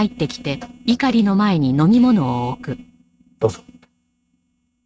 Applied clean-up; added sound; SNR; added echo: neural mask model RNNoise.